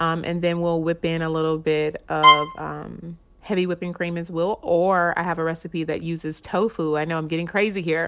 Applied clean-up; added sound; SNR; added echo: none; Bowed string instrument; -4 dB; none.